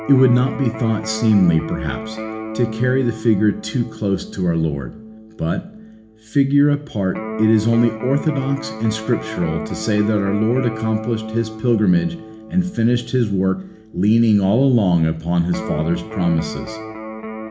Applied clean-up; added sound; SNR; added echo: none; Electric guitar; 12 dB; reverberation time 0.4 s.